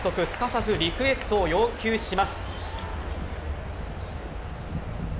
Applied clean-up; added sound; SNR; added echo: none; Train; 5 dB; none.